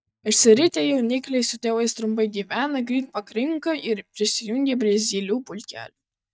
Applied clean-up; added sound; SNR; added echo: neural mask model DeepFilterNet 3.